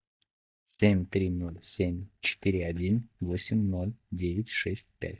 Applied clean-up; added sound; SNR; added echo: neural mask model DeepFilterNet 3.